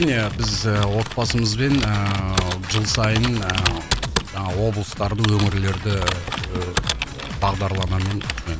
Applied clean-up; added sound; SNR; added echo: none; Computer keyboard; 6 dB; none.